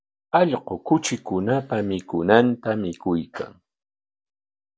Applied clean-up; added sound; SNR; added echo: none; none; none; none.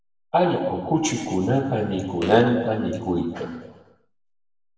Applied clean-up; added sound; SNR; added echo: none; Fart; 17 dB; reverberation time 1.2 s.